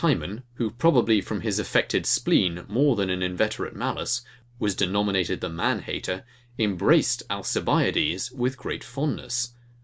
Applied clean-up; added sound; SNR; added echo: none; none; none; none.